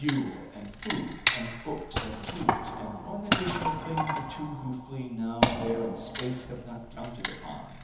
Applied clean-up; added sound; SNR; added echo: none; Wood; -4 dB; reverberation time 1.3 s.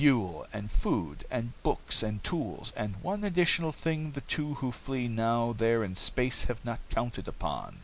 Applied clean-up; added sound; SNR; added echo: none; none; none; none.